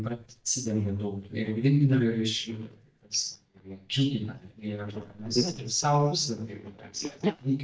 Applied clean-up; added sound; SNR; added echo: neural mask model DeepFilterNet 3.